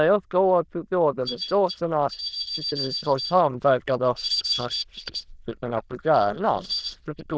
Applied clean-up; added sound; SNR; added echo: neural diffusion model UNIVERSE++.